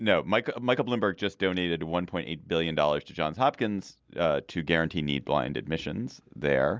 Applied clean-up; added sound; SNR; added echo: none; none; none; none.